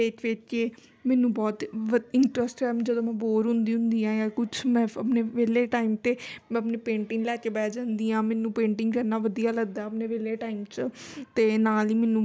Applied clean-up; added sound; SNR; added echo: none; none; none; none.